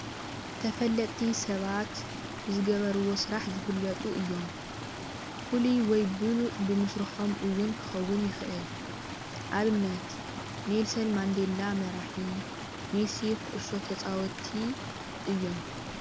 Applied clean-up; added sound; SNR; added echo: none; Stream; 7 dB; none.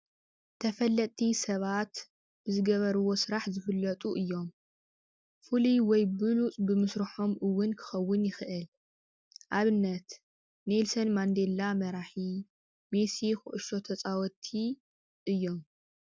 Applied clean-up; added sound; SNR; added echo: none; none; none; none.